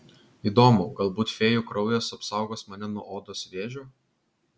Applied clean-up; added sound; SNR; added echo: none; none; none; none.